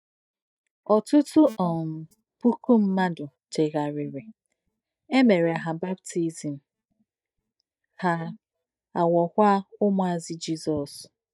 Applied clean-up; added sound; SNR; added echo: neural mask model DeepFilterNet 3.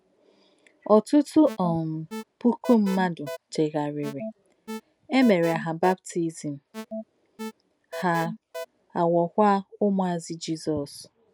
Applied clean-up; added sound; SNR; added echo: none; Alarm; 12 dB; none.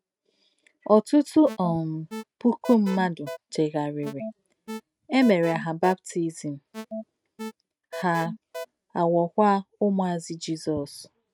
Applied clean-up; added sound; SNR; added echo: neural mask model RNNoise.